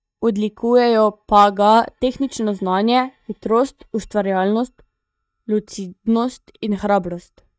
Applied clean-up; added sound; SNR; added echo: neural mask model DeepFilterNet 3.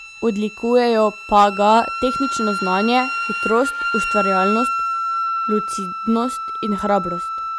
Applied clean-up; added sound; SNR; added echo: none; Wind instrument, woodwind instrument; 4 dB; none.